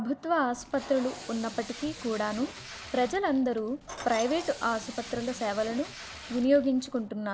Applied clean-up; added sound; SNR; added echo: none; Packing tape, duct tape + Keys jangling; 14 dB; none.